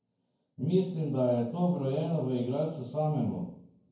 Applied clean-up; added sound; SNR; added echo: none; none; none; reverberation time 0.9 s.